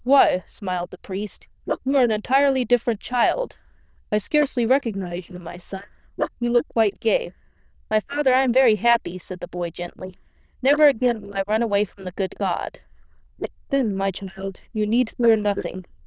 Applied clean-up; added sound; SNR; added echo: neural diffusion model UNIVERSE++.